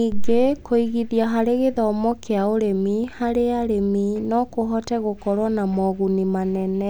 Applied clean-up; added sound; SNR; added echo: none; none; none; none.